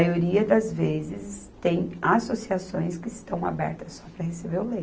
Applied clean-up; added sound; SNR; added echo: none; none; none; none.